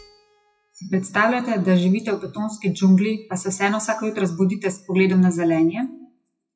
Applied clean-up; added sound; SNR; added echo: classical method WPE with log-MMSE.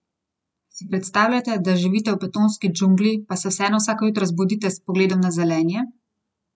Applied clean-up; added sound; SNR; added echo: none; none; none; none.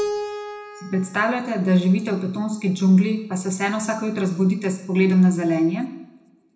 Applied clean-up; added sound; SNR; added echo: none; Keyboard (musical); 15 dB; reverberation time 0.9 s.